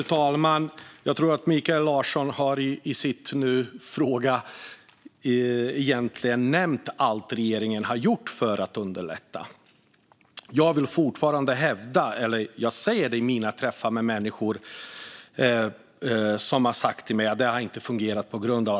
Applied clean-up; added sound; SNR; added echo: none; none; none; none.